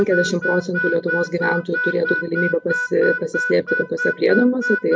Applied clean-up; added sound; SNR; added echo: none; Harmonica; 5 dB; none.